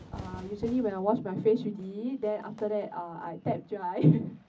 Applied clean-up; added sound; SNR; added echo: none; Fire / Fireworks; 19 dB; reverberation time 0.4 s.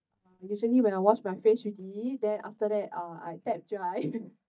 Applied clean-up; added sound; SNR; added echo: neural mask model DeepFilterNet 3.